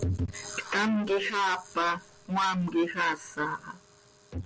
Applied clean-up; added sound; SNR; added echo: none; none; none; none.